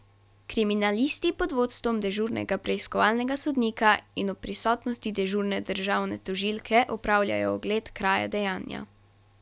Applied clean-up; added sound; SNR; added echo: none; none; none; none.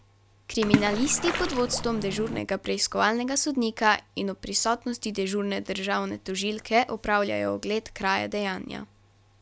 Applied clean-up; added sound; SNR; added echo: none; Splash, splatter; 2 dB; none.